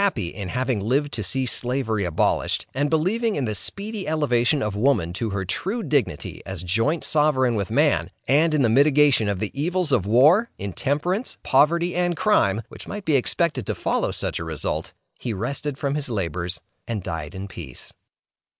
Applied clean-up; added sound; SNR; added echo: none; none; none; none.